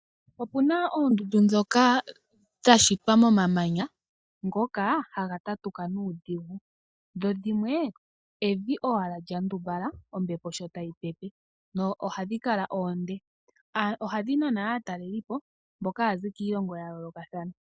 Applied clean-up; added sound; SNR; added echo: neural mask model DeepFilterNet 3.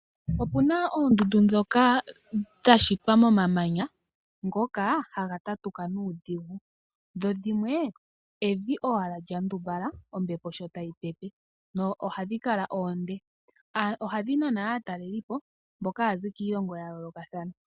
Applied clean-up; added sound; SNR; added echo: none; Clapping; 19 dB; none.